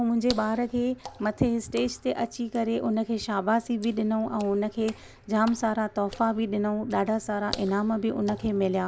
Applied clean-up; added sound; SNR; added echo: none; Water / Splash, splatter; 19 dB; none.